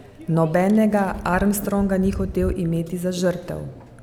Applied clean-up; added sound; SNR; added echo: none; Microwave oven; 13 dB; none.